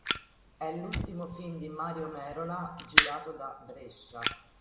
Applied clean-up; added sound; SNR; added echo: none; Fire; -5 dB; none.